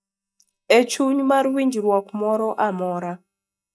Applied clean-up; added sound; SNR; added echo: neural mask model DeepFilterNet 3.